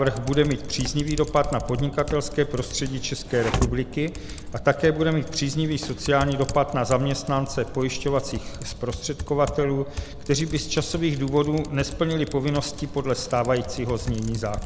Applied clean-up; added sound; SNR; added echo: none; Typing; 9 dB; none.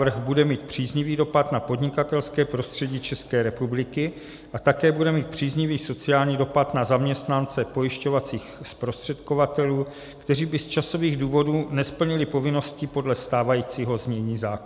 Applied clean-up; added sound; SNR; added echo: none; none; none; none.